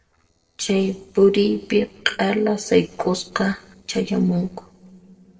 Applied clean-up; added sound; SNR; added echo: neural separator model SepFormer DNS4.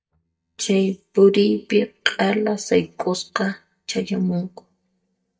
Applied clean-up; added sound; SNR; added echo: neural mask model DeepFilterNet 3.